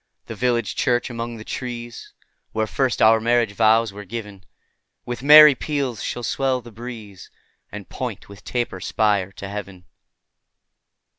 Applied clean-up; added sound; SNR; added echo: none; none; none; none.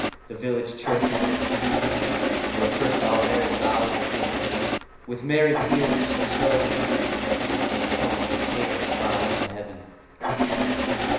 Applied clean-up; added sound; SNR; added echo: none; Engine starting; -4 dB; reverberation time 1.0 s.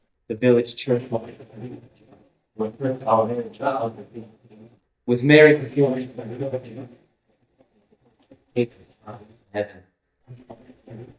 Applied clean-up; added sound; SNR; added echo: neural mask model DeepFilterNet 3.